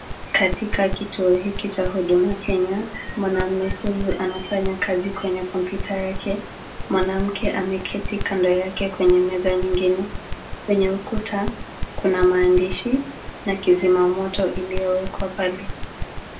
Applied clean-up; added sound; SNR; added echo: none; Crackle; 8 dB; reverberation time 0.2 s.